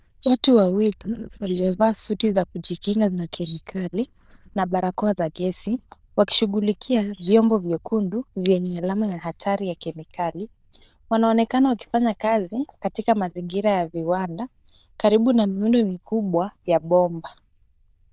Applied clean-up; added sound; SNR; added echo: neural diffusion model UNIVERSE++.